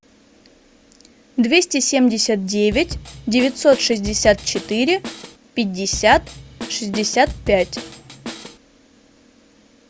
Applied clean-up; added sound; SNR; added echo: none; Drum kit; 12 dB; none.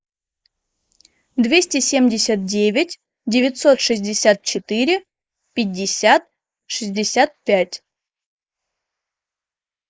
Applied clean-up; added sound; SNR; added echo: neural mask model Resemble Enhance denoiser.